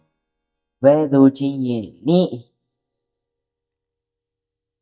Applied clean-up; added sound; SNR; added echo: neural mask model DeepFilterNet 3.